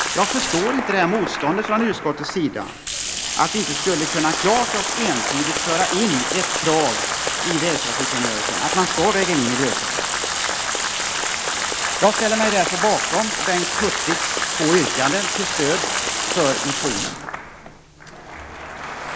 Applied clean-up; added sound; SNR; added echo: none; Applause + Bathtub (filling or washing); 0 dB; none.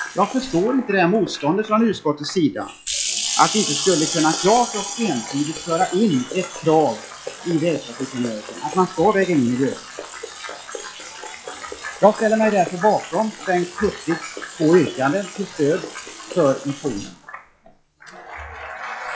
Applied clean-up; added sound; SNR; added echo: classical method log-MMSE.